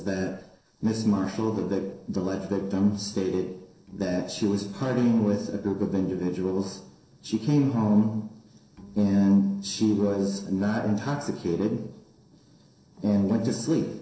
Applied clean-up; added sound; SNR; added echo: neural separator model SepFormer DNS4.